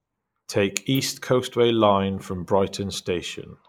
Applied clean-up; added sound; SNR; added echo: neural mask model Resemble Enhance denoiser.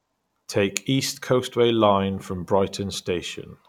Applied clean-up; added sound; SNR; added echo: none; none; none; none.